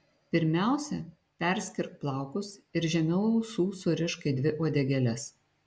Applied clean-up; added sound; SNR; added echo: none; none; none; none.